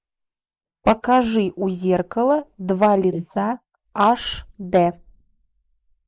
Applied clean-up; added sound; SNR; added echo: neural mask model Resemble Enhance denoiser.